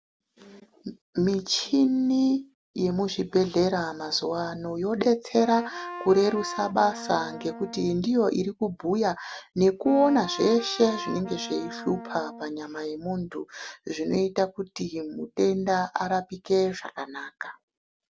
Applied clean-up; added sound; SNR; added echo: none; Wind instrument, woodwind instrument; 12 dB; none.